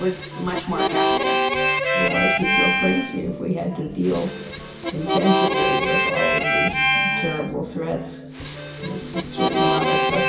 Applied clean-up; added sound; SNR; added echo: none; Harmonica; -3 dB; reverberation time 1.0 s.